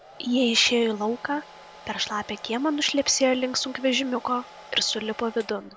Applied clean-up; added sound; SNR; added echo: none; Domestic sounds, home sounds; 20 dB; none.